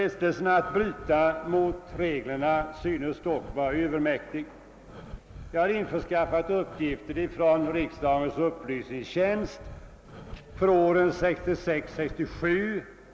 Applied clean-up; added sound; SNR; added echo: none; Breathing; 17 dB; none.